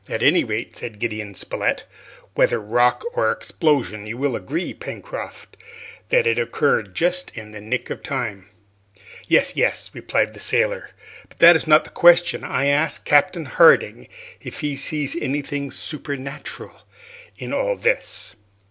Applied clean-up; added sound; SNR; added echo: none; none; none; none.